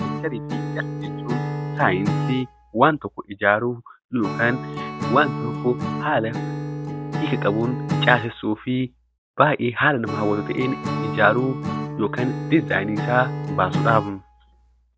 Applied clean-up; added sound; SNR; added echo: none; Acoustic guitar / Strum; 5 dB; none.